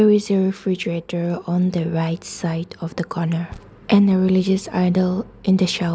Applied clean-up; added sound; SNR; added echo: none; none; none; none.